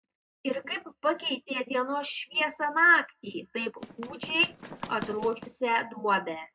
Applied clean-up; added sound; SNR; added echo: none; Run; 12 dB; reverberation time 0.2 s.